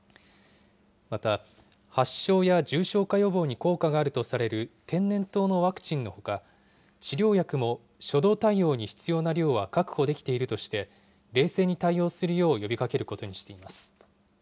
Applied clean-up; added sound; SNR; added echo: none; none; none; none.